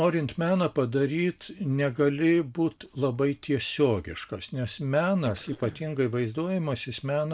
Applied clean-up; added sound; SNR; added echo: neural separator model SepFormer DNS4.